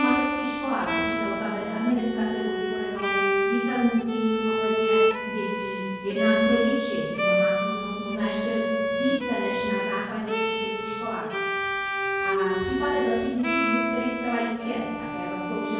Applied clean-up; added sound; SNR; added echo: none; Bowed string instrument; -1 dB; reverberation time 1.3 s.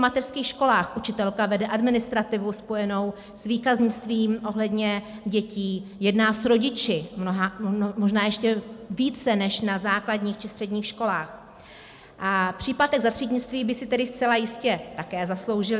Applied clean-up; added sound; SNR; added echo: none; none; none; none.